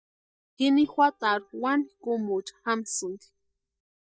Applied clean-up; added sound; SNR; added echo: neural mask model DeepFilterNet 3.